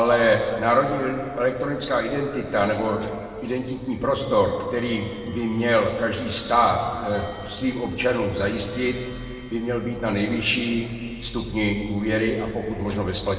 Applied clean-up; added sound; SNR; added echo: none; Clock; 19 dB; reverberation time 2.2 s.